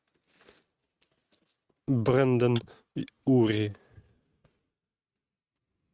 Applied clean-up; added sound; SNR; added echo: neural mask model RNNoise.